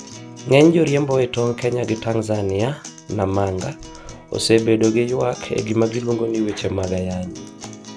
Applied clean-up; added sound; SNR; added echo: none; Acoustic guitar; 17 dB; none.